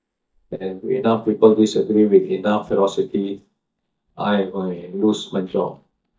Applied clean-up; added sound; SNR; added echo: neural mask model DeepFilterNet 3.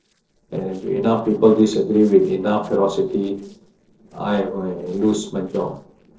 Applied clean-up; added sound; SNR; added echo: neural separator model SepFormer DNS4.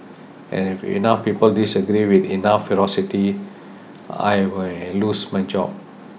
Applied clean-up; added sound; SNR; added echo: none; none; none; none.